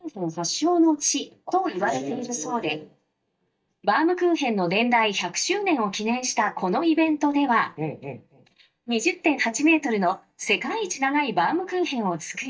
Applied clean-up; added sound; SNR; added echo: neural mask model DeepFilterNet 3.